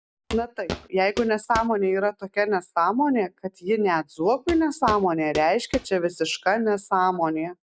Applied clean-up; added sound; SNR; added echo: none; Walk, footsteps; 12 dB; none.